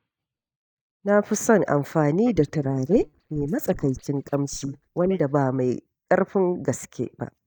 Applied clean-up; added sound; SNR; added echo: neural mask model DeepFilterNet 3.